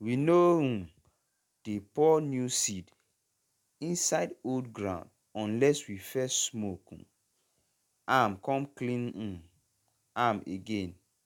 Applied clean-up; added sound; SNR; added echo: none; none; none; none.